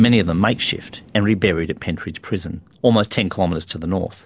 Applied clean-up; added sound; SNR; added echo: neural separator model SepFormer DNS4.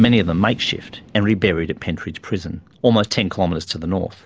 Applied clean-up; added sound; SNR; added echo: none; Fireworks; 20 dB; none.